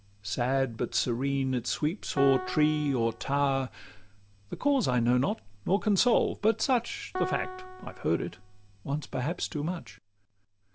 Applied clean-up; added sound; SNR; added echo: none; Piano; 12 dB; none.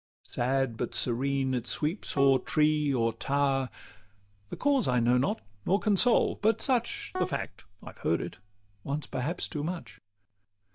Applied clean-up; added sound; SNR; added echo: neural mask model DeepFilterNet 3.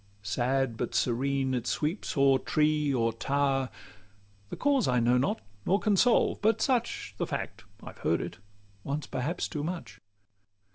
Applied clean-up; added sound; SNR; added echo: none; none; none; none.